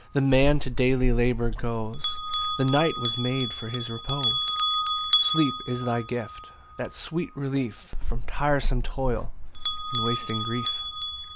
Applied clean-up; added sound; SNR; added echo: none; Bell; 0 dB; none.